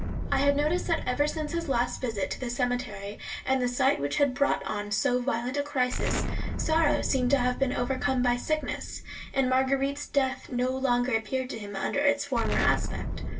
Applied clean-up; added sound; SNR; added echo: none; Explosion; 7 dB; reverberation time 0.1 s.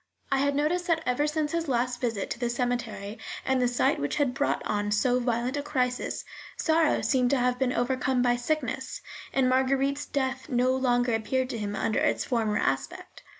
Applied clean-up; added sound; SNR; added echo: none; none; none; none.